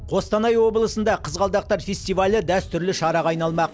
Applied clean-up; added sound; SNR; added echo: none; none; none; none.